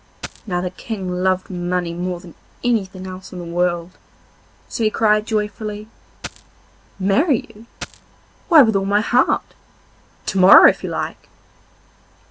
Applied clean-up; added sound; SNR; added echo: none; Coin (dropping); 13 dB; none.